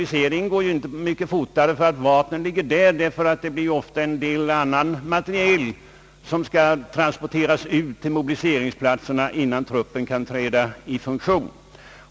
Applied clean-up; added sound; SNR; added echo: none; none; none; none.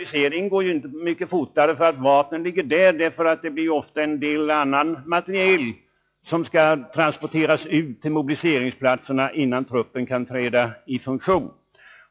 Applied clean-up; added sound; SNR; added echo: classical method log-MMSE.